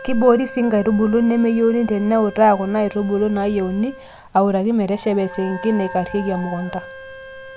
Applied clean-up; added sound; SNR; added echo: none; Dog + Wind instrument, woodwind instrument; 17 dB; none.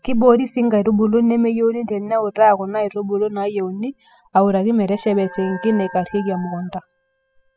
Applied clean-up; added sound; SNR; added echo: classical method spectral subtraction.